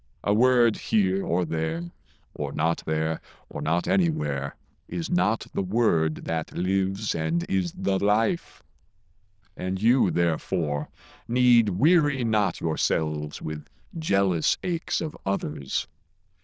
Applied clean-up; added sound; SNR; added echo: neural diffusion model UNIVERSE++.